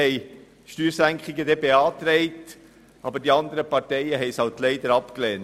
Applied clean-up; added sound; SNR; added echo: none; none; none; none.